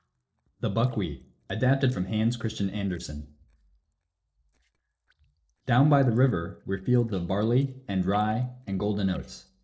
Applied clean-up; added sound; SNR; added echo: neural separator model SepFormer DNS4.